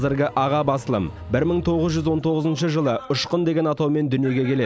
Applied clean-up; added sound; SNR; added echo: none; none; none; none.